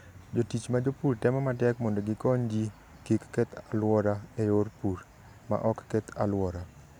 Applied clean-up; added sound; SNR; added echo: none; none; none; none.